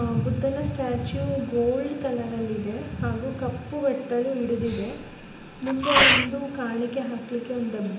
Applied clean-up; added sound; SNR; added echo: none; Sneeze; -4 dB; reverberation time 0.8 s.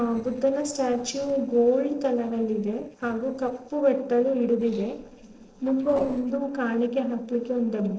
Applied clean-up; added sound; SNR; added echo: neural separator model SepFormer DNS4.